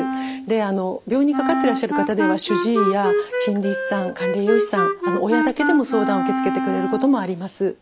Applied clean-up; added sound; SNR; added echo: none; Wind instrument, woodwind instrument; 1 dB; none.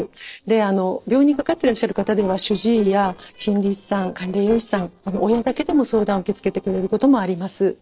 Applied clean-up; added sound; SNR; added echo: neural separator model SepFormer DNS4.